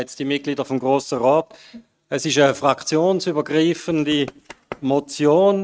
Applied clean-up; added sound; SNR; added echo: neural mask model RNNoise.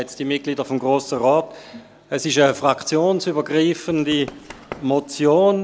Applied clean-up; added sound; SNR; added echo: none; Run; 18 dB; none.